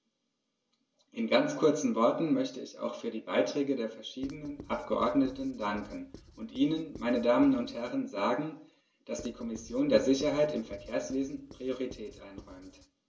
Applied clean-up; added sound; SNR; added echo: none; Writing; 20 dB; reverberation time 0.2 s.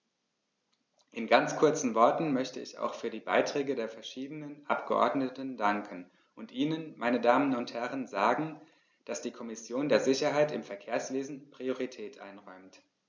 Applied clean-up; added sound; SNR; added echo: none; none; none; none.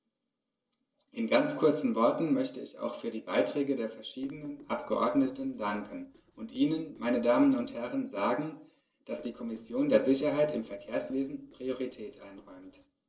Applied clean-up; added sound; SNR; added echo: neural separator model SepFormer DNS4.